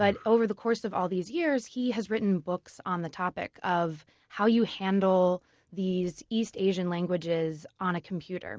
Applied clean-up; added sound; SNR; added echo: none; none; none; none.